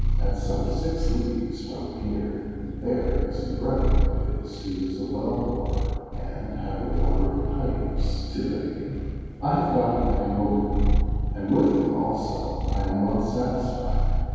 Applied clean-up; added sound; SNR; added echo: none; Purr; -1 dB; reverberation time 2.2 s.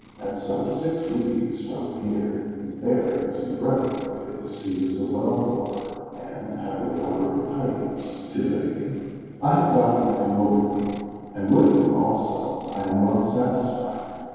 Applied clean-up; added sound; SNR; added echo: neural separator model SepFormer DNS4.